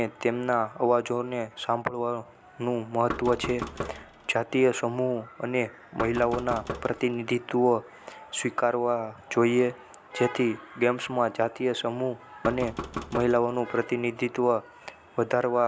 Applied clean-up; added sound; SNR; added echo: none; Knock; 11 dB; none.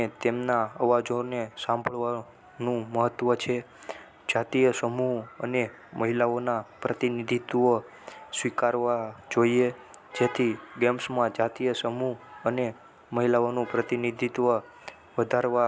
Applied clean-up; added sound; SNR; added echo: none; none; none; none.